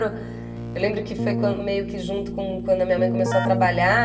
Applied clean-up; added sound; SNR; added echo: none; Keyboard (musical); 4 dB; reverberation time 1.5 s.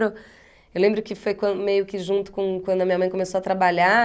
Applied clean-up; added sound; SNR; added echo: none; none; none; none.